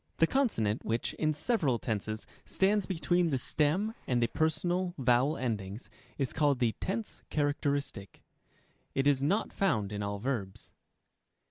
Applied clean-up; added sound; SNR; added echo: neural mask model Resemble Enhance denoiser.